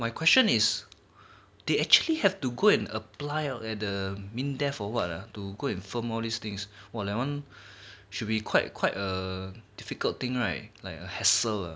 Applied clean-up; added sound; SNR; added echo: none; none; none; none.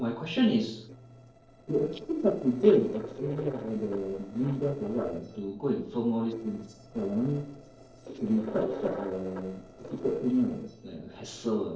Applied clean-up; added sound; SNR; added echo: neural separator model SepFormer DNS4.